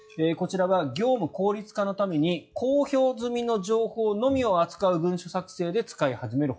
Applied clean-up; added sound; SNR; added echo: classical method log-MMSE.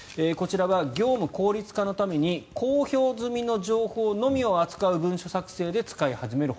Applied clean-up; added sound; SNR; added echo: none; none; none; none.